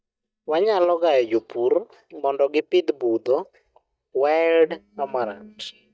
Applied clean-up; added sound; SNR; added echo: neural mask model DeepFilterNet 3.